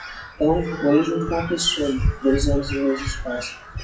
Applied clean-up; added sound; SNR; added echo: classical method WPE with log-MMSE.